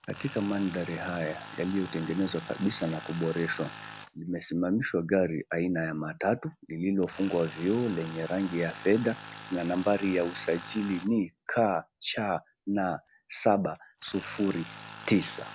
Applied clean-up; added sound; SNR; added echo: none; Tools; 16 dB; none.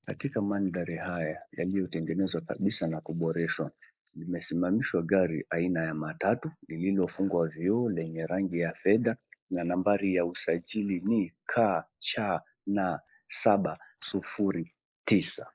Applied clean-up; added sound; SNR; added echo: neural mask model Resemble Enhance denoiser.